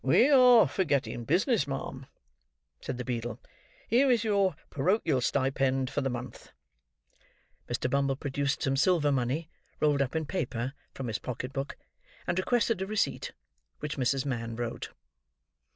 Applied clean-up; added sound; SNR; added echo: none; none; none; none.